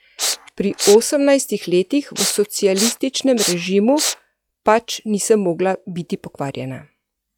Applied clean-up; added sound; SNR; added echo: classical method log-MMSE.